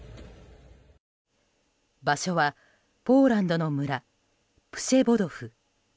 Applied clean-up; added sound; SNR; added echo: none; none; none; none.